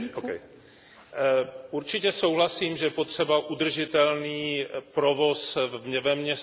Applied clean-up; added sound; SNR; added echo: none; none; none; none.